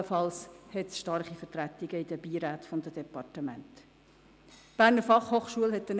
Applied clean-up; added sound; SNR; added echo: none; none; none; none.